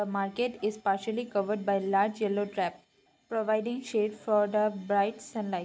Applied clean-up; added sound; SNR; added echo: none; none; none; none.